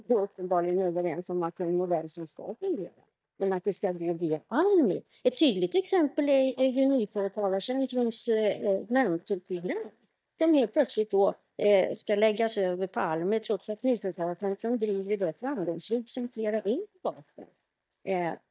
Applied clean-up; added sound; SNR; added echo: neural mask model DeepFilterNet 3.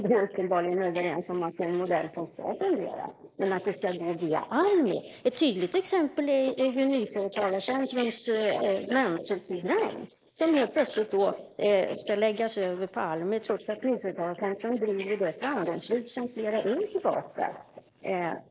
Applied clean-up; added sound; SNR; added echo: neural mask model Resemble Enhance denoiser.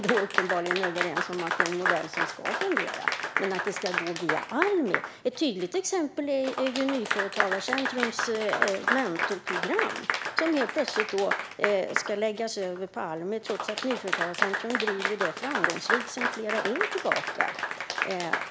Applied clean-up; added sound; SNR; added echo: none; Applause / Clapping; 1 dB; none.